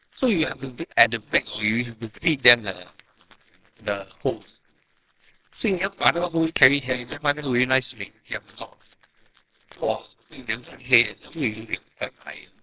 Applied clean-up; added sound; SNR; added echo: neural separator model SepFormer WHAMR!.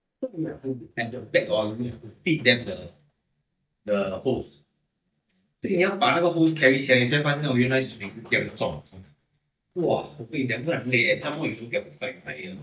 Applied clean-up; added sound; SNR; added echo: neural mask model DeepFilterNet 3.